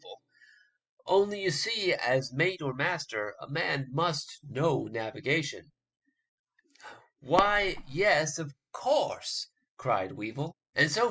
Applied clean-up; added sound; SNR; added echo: classical method spectral subtraction.